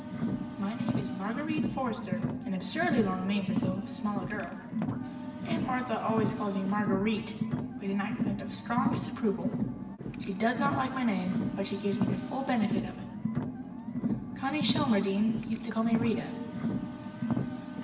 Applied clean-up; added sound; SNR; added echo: none; Car; 1 dB; reverberation time 1.1 s.